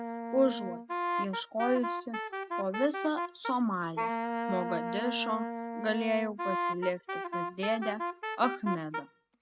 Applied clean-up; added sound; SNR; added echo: none; Wind instrument, woodwind instrument; 3 dB; none.